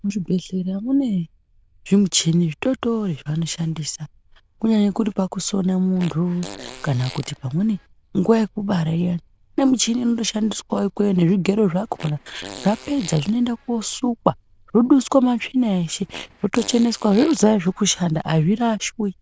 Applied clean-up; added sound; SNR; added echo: neural diffusion model UNIVERSE++.